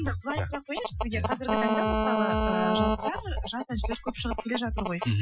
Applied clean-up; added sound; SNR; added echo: classical method Wiener filter.